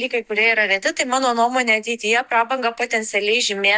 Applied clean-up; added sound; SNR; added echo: neural mask model DeepFilterNet 3.